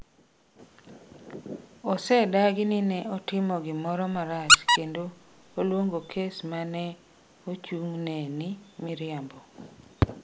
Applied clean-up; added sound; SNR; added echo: none; Squeak; -4 dB; none.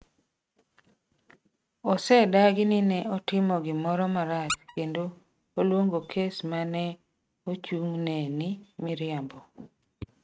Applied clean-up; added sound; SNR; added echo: neural mask model RNNoise.